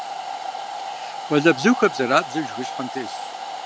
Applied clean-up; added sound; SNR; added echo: none; Domestic sounds, home sounds; 8 dB; none.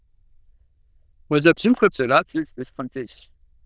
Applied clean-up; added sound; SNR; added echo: neural diffusion model UNIVERSE++.